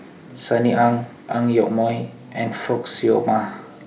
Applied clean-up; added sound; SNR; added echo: none; none; none; none.